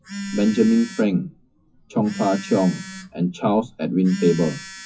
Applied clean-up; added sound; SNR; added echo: classical method WPE with log-MMSE.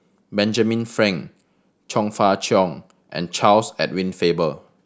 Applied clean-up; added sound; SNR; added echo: none; none; none; none.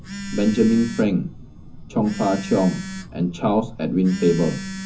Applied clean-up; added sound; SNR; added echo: none; Telephone; 11 dB; reverberation time 0.3 s.